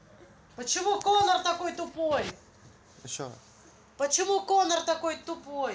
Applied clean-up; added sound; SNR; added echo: none; none; none; none.